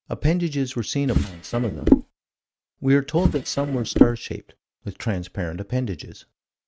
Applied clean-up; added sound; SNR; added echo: neural mask model RNNoise.